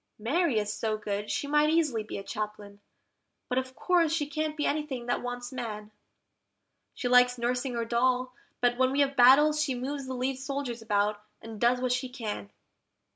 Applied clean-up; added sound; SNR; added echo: none; none; none; none.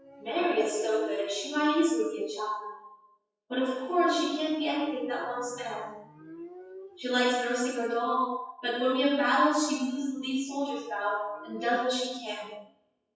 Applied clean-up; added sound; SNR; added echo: classical method WPE with log-MMSE.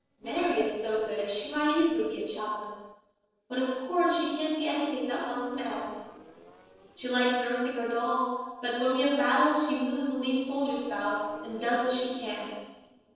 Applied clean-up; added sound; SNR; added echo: neural separator model SepFormer DNS4.